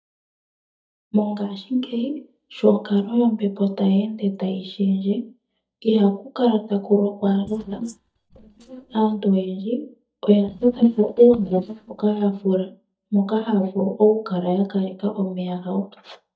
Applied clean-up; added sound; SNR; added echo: neural mask model DeepFilterNet 3.